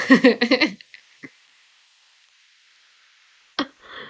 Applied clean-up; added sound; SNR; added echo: neural mask model Resemble Enhance denoiser.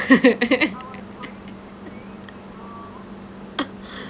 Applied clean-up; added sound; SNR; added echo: none; Engine; 16 dB; none.